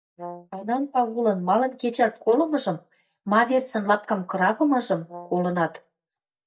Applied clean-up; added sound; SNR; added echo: neural mask model DeepFilterNet 3.